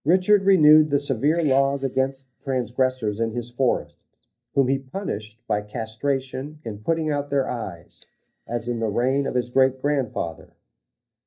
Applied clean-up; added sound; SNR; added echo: neural mask model DeepFilterNet 3.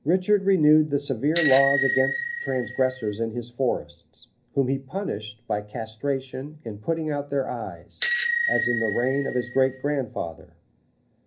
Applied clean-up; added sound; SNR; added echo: none; Bicycle bell; -1 dB; reverberation time 0.5 s.